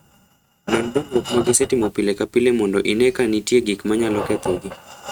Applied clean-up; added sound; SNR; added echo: neural mask model RNNoise.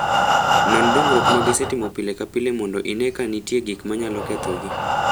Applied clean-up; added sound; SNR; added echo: none; Breathing; -2 dB; none.